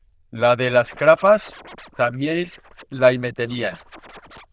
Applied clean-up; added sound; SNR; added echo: neural diffusion model UNIVERSE++.